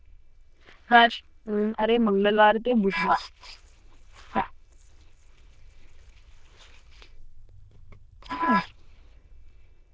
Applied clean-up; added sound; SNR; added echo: neural diffusion model UNIVERSE++.